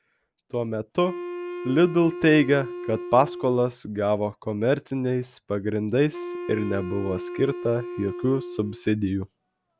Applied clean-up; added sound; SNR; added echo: none; Wind instrument, woodwind instrument; 10 dB; none.